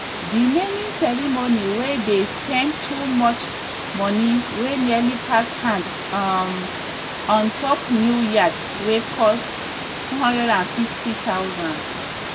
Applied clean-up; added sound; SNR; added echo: none; Water; 6 dB; none.